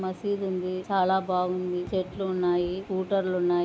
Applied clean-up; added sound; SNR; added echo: none; none; none; none.